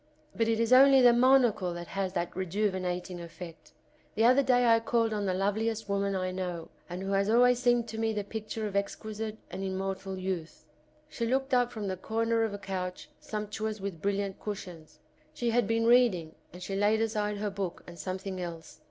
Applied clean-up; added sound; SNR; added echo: none; none; none; none.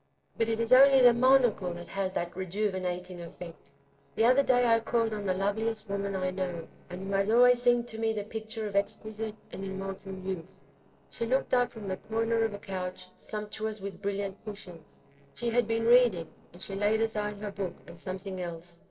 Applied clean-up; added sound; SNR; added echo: neural separator model SepFormer DNS4.